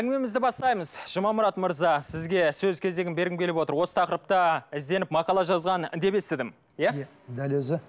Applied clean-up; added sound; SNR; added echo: none; none; none; none.